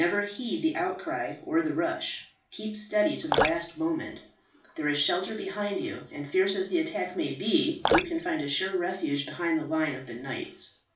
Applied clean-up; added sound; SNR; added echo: none; Drip; 3 dB; reverberation time 0.4 s.